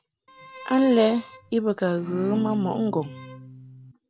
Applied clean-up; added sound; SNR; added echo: none; Bowed string instrument; 13 dB; none.